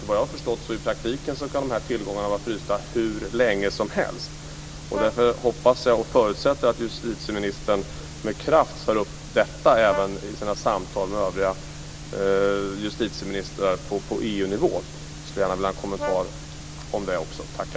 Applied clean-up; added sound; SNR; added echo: none; Brass instrument; 13 dB; none.